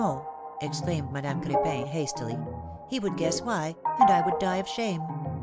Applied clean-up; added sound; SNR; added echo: none; Organ; -2 dB; none.